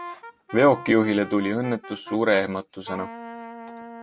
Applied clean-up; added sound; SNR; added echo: none; Wind instrument, woodwind instrument; 16 dB; none.